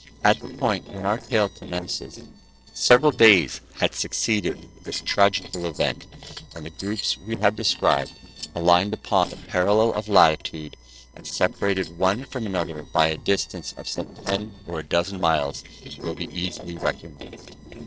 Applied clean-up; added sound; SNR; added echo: neural separator model SepFormer DNS4.